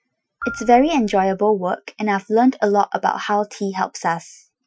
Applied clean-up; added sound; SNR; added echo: classical method Wiener filter.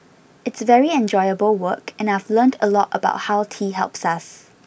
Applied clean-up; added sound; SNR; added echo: none; none; none; none.